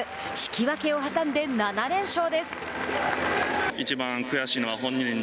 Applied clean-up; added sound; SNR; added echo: none; none; none; none.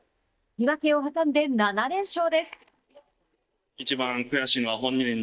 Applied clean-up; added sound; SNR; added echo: neural mask model DeepFilterNet 3.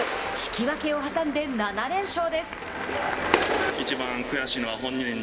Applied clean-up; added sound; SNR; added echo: none; Clapping; 5 dB; reverberation time 2.8 s.